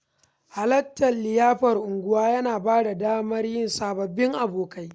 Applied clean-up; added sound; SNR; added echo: none; none; none; none.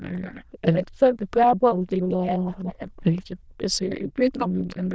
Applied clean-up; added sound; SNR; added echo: neural diffusion model UNIVERSE++.